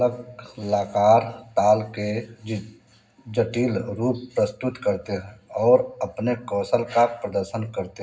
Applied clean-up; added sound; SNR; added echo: none; none; none; reverberation time 0.4 s.